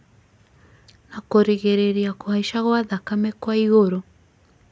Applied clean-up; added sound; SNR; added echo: none; none; none; none.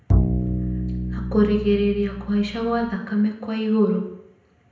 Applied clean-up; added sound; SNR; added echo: none; Bowed string instrument; 1 dB; reverberation time 0.7 s.